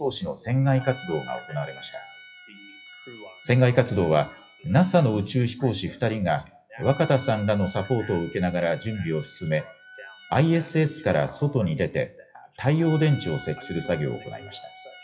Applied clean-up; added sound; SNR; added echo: classical method WPE with log-MMSE.